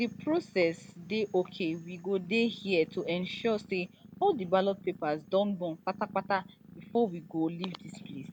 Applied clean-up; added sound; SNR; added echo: none; Purr; 18 dB; none.